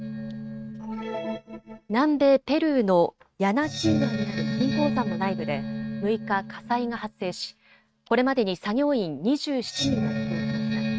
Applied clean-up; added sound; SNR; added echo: neural mask model RNNoise.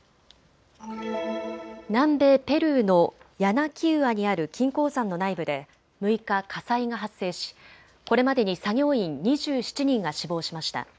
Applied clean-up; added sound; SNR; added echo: none; none; none; none.